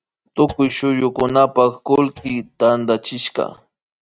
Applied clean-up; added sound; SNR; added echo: neural mask model RNNoise.